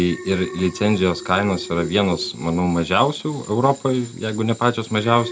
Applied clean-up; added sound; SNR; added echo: none; Alarm + Tools; 15 dB; none.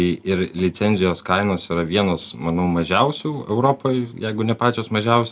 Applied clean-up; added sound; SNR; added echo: none; none; none; none.